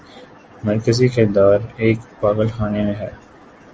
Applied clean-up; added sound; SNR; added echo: none; none; none; none.